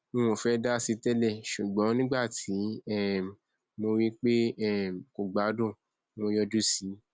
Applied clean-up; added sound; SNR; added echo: none; none; none; none.